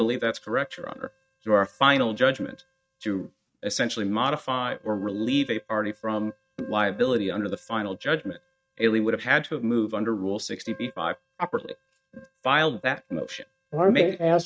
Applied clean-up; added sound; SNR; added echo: neural mask model RNNoise.